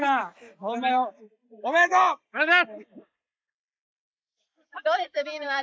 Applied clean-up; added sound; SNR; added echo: neural mask model Resemble Enhance denoiser.